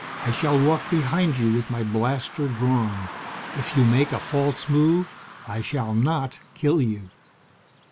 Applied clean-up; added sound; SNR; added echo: none; Car passing by / Traffic noise, roadway noise; 14 dB; none.